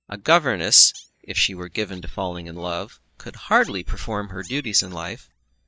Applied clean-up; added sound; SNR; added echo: neural mask model DeepFilterNet 3.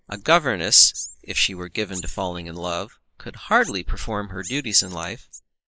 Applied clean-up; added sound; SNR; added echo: neural mask model Resemble Enhance denoiser.